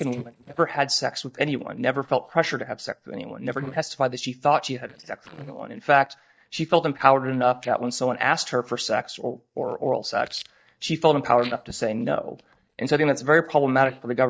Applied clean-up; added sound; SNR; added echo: neural mask model DeepFilterNet 3.